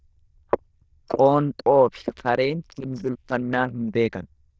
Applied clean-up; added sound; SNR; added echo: neural diffusion model UNIVERSE++.